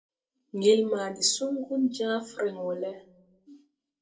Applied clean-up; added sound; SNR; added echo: none; none; none; reverberation time 0.2 s.